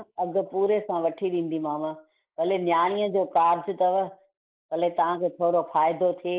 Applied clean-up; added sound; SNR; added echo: neural mask model Resemble Enhance denoiser.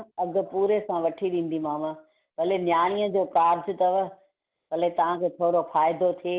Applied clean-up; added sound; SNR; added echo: none; none; none; none.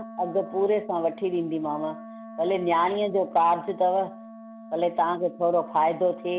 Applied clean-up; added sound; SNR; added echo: none; Wind instrument, woodwind instrument; 17 dB; none.